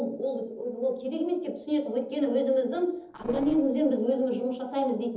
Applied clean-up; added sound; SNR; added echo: neural separator model SepFormer DNS4.